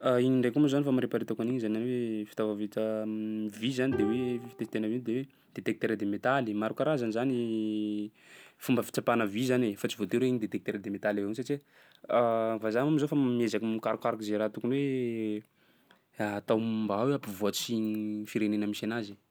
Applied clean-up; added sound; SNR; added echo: none; Bowed string instrument; 11 dB; none.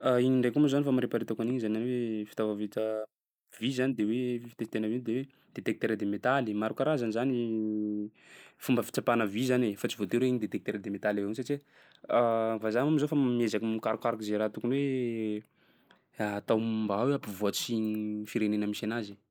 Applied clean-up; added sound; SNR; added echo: neural mask model Resemble Enhance denoiser.